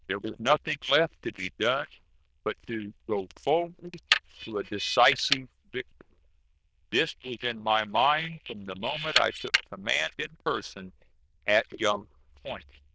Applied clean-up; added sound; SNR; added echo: neural diffusion model UNIVERSE++.